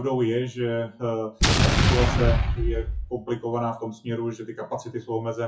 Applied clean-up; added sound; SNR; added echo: classical method WPE with log-MMSE.